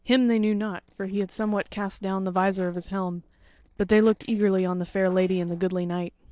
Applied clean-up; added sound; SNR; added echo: neural separator model SepFormer DNS4.